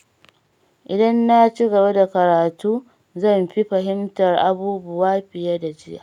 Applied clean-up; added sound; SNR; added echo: none; none; none; none.